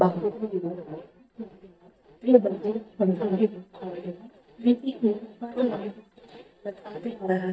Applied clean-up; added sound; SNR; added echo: neural mask model DeepFilterNet 3.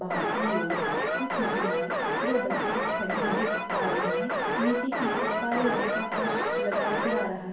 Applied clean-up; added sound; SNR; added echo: none; Alarm; -4 dB; reverberation time 1.1 s.